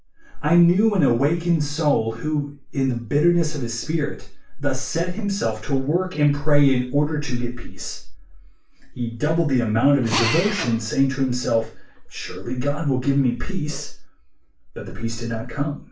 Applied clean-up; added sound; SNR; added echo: none; Drill; 9 dB; reverberation time 0.3 s.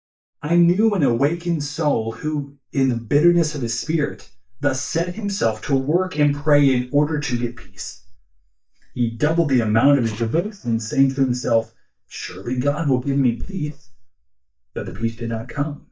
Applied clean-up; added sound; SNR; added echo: neural mask model DeepFilterNet 3.